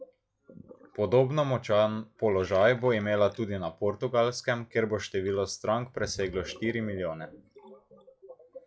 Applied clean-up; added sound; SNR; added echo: classical method log-MMSE.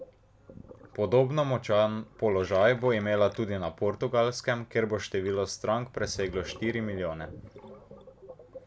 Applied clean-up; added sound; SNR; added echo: none; Gurgling; 20 dB; none.